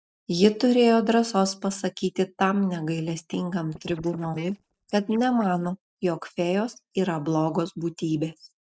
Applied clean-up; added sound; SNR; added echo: neural mask model DeepFilterNet 3.